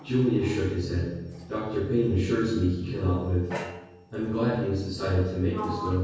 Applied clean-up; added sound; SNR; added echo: none; Sliding door; 16 dB; reverberation time 1.3 s.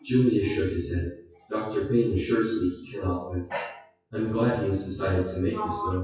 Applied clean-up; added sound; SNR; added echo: classical method WPE with log-MMSE.